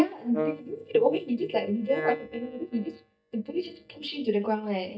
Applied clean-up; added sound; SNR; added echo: neural mask model DeepFilterNet 3.